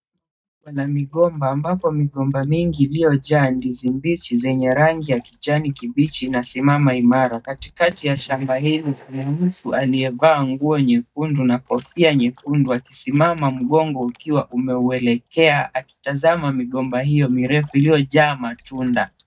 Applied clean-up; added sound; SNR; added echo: neural mask model DeepFilterNet 3.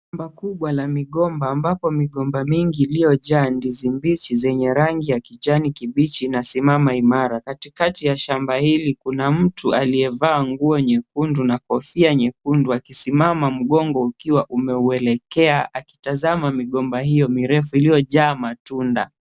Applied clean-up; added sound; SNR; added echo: none; none; none; none.